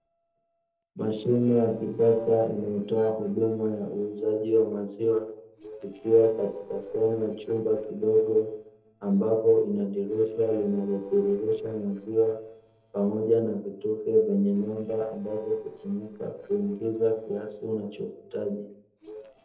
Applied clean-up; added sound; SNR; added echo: neural separator model SepFormer DNS4.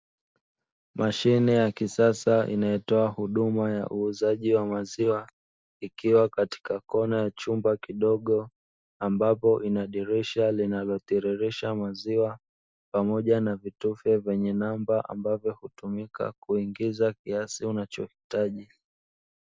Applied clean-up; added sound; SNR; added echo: none; none; none; none.